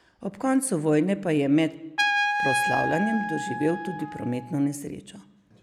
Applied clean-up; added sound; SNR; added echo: none; Trumpet; 4 dB; none.